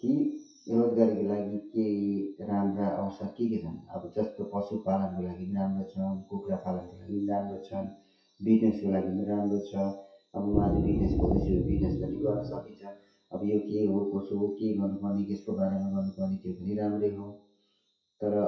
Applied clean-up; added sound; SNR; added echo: classical method WPE with log-MMSE.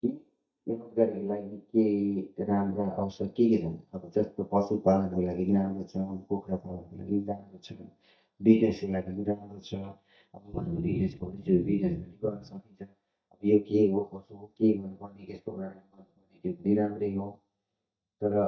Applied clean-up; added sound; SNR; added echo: neural mask model DeepFilterNet 3.